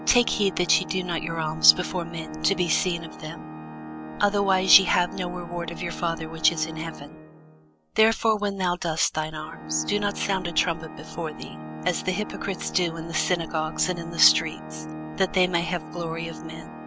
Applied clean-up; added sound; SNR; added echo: none; Organ; 11 dB; none.